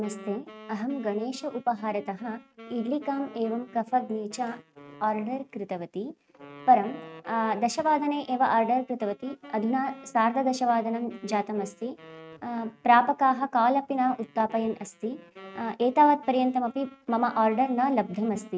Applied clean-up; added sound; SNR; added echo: neural mask model RNNoise.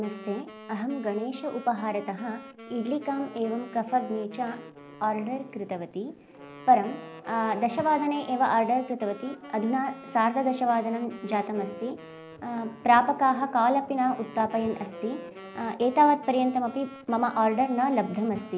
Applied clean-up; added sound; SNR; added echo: none; Wind instrument, woodwind instrument; 17 dB; none.